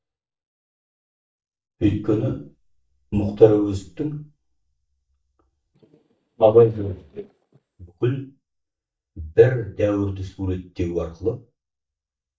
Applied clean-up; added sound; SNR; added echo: neural mask model DeepFilterNet 3.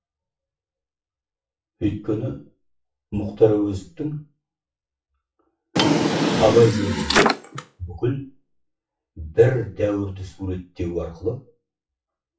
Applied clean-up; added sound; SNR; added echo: classical method WPE with log-MMSE.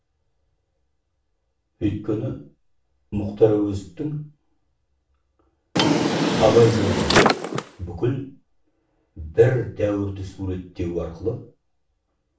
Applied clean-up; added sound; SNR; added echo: none; Drawer open or close; -4 dB; reverberation time 0.3 s.